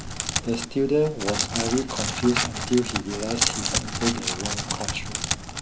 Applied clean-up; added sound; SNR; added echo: none; Crackle; 1 dB; none.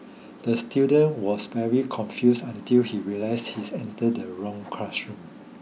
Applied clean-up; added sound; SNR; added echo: none; none; none; none.